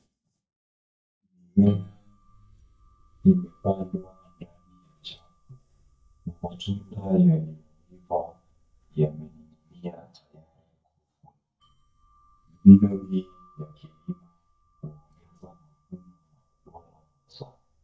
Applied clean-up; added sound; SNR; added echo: neural mask model DeepFilterNet 3.